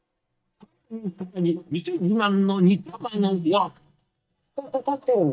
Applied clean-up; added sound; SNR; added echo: neural mask model DeepFilterNet 3.